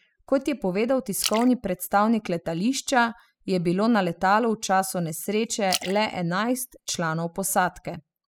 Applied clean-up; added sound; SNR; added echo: classical method spectral subtraction.